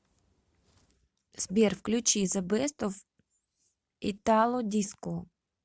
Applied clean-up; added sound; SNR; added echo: none; none; none; none.